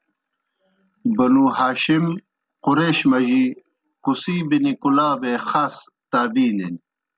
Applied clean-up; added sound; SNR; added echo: none; none; none; none.